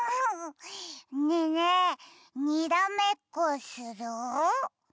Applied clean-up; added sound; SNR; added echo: none; none; none; none.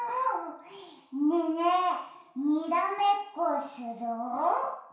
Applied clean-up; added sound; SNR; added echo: none; none; none; reverberation time 0.6 s.